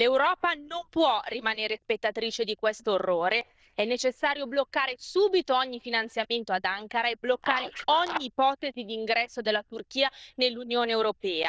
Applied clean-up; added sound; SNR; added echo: neural diffusion model UNIVERSE++.